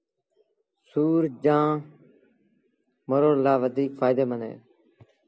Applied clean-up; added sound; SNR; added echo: none; none; none; none.